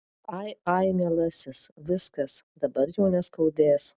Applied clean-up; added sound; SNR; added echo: none; none; none; none.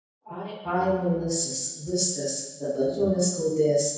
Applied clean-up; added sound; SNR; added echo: none; none; none; reverberation time 1.0 s.